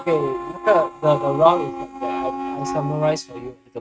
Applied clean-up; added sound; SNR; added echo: neural mask model RNNoise.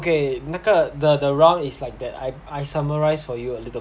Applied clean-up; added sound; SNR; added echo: none; none; none; none.